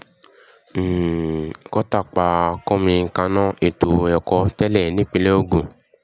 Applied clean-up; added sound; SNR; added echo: none; none; none; none.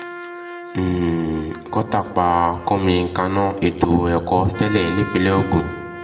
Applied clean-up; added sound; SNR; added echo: none; Trumpet; 14 dB; reverberation time 1.1 s.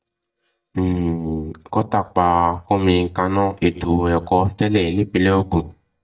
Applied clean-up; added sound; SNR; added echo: neural mask model DeepFilterNet 3.